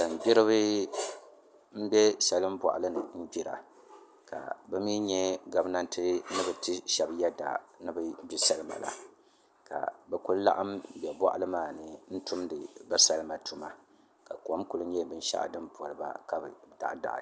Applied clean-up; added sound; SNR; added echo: none; none; none; none.